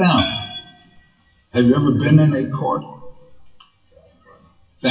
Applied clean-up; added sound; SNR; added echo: classical method WPE with log-MMSE.